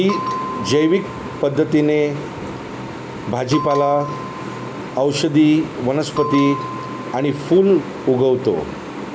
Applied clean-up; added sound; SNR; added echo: none; Bell; 12 dB; none.